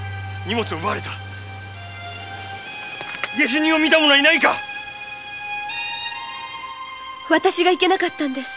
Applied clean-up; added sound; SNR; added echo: none; none; none; none.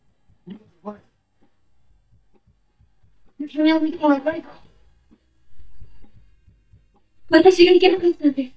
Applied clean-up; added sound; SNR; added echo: neural mask model DeepFilterNet 3.